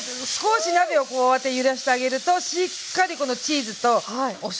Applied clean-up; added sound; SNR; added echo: none; none; none; none.